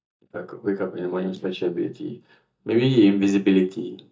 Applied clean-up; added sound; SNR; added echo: neural mask model DeepFilterNet 3.